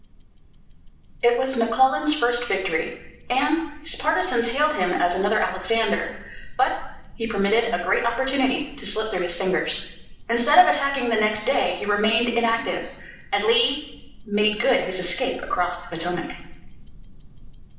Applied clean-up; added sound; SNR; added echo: none; Tick-tock; 16 dB; reverberation time 0.7 s.